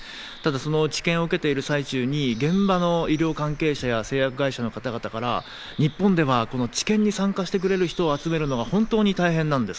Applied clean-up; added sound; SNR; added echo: none; Bird; 18 dB; none.